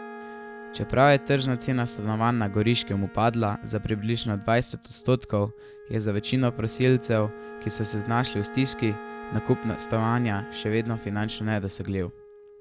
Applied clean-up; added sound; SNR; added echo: none; Wind instrument, woodwind instrument + Bowed string instrument; 15 dB; none.